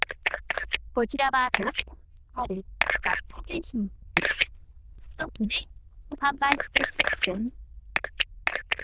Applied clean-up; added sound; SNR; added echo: neural diffusion model UNIVERSE++.